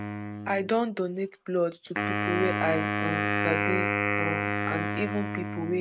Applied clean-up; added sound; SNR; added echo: neural mask model RNNoise.